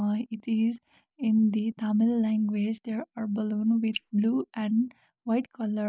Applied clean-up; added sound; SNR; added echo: neural mask model Resemble Enhance denoiser.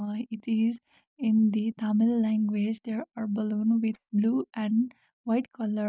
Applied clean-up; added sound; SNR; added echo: neural mask model DeepFilterNet 3.